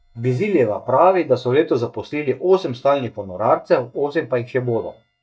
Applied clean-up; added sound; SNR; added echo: neural mask model DeepFilterNet 3.